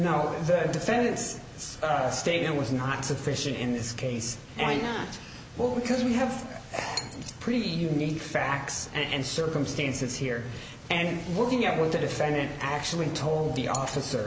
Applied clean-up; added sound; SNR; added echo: none; none; none; none.